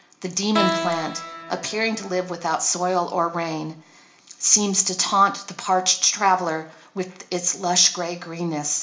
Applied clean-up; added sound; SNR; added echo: none; Keyboard (musical); 8 dB; reverberation time 0.4 s.